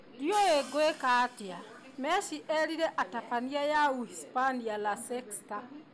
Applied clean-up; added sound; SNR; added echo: none; Subway, metro, underground + Hi-hat; 17 dB; none.